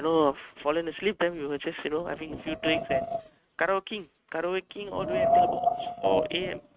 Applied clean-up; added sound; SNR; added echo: neural mask model RNNoise.